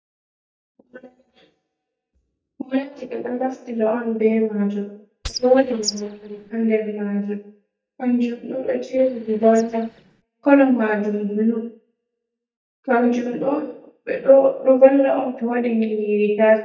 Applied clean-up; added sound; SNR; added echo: neural mask model DeepFilterNet 3.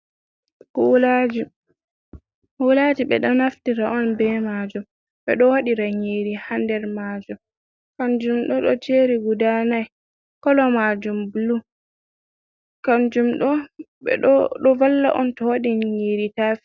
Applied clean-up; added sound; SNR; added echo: none; none; none; none.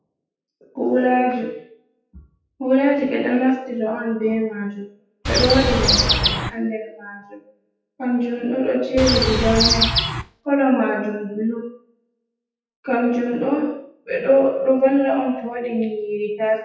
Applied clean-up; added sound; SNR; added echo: classical method WPE with log-MMSE.